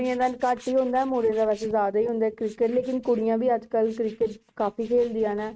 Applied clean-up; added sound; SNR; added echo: neural mask model RNNoise.